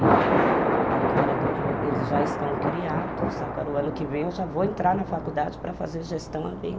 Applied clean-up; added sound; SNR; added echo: none; Thunder; -3 dB; none.